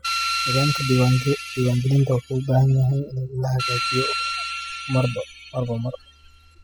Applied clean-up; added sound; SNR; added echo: classical method spectral subtraction.